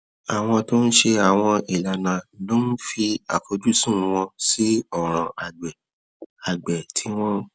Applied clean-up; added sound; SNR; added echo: none; none; none; none.